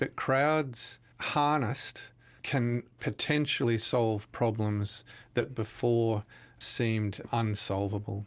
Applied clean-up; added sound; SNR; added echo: none; none; none; none.